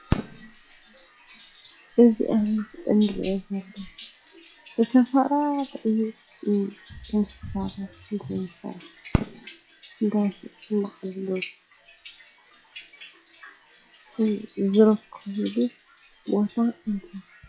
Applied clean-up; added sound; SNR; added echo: classical method log-MMSE.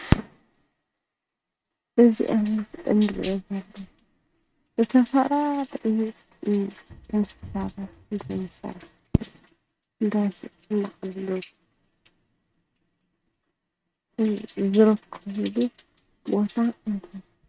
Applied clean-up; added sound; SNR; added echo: neural mask model RNNoise.